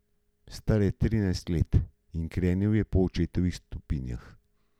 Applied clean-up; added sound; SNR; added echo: none; none; none; none.